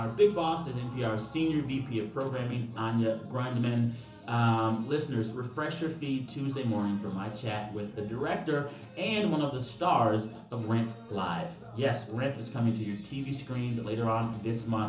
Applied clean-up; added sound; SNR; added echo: none; none; none; reverberation time 0.8 s.